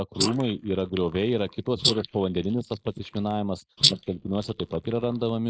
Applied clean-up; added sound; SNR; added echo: neural mask model Resemble Enhance denoiser.